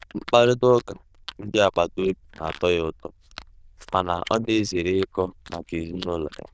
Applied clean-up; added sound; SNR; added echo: neural diffusion model UNIVERSE++.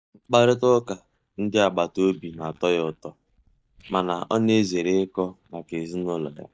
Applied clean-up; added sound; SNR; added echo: neural mask model DeepFilterNet 3.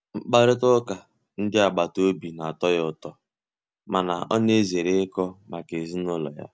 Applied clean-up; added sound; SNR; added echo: none; none; none; none.